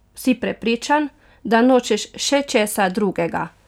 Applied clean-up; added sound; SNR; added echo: none; none; none; none.